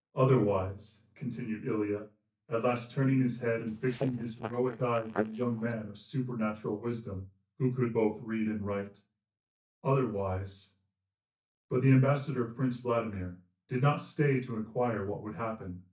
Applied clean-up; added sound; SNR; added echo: neural mask model DeepFilterNet 3.